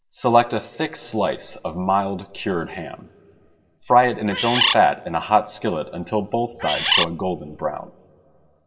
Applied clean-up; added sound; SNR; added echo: none; Bird; -2 dB; reverberation time 2.0 s.